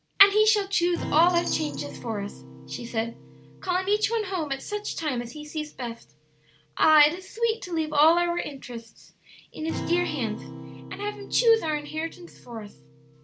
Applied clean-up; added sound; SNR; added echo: none; Acoustic guitar + Chime; 13 dB; none.